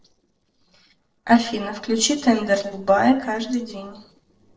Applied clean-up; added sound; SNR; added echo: neural separator model SepFormer DNS4.